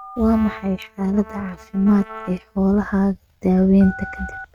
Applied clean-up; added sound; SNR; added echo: neural mask model RNNoise.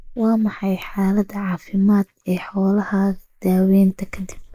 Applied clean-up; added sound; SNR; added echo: neural mask model Resemble Enhance denoiser.